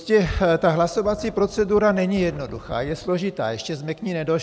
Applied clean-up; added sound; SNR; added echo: none; Wind; 18 dB; none.